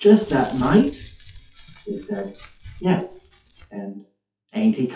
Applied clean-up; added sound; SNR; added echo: classical method WPE with log-MMSE.